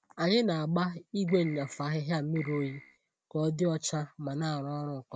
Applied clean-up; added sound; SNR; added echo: none; Keyboard (musical); 16 dB; none.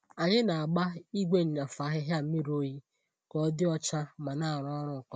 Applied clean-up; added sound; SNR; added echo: none; none; none; none.